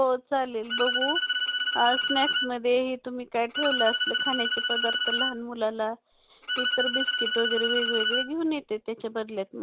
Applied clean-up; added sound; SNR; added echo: none; Bowed string instrument; -1 dB; none.